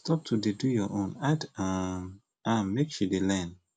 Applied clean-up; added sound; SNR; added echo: none; none; none; none.